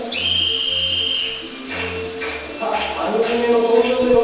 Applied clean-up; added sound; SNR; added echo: none; Bathtub (filling or washing); 19 dB; reverberation time 1.1 s.